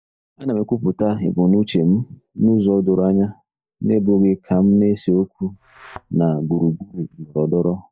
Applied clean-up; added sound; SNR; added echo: neural mask model DeepFilterNet 3.